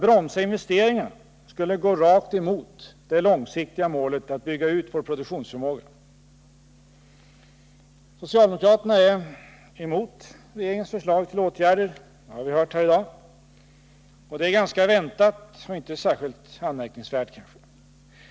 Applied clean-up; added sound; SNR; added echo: none; none; none; none.